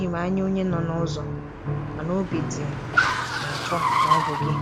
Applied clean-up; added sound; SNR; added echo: none; Car + Piano; -3 dB; none.